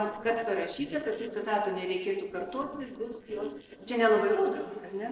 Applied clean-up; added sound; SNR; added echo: neural separator model SepFormer DNS4.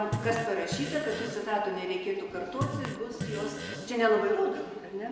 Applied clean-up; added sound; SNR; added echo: none; Fart; 7 dB; reverberation time 0.3 s.